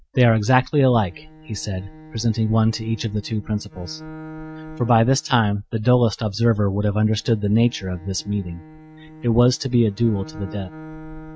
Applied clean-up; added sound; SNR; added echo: neural mask model RNNoise.